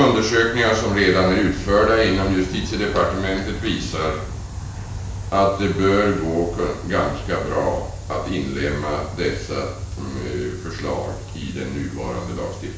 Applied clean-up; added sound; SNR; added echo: none; Aircraft; 11 dB; reverberation time 0.5 s.